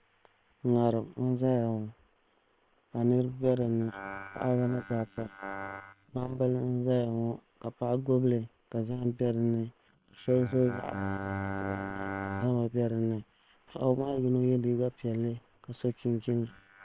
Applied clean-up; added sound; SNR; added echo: neural separator model SepFormer WHAM!.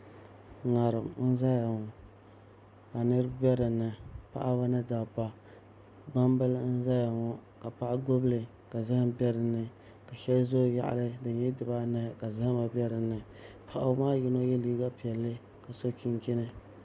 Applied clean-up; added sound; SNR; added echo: none; none; none; none.